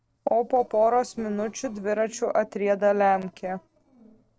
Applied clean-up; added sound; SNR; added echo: neural separator model SepFormer DNS4.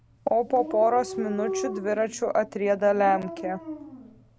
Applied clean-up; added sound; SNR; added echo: none; Dog; 10 dB; none.